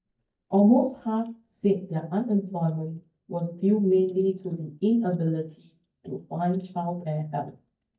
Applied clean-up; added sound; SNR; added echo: neural mask model DeepFilterNet 3.